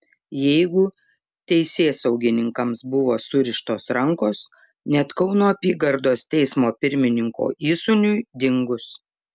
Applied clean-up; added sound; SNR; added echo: none; none; none; none.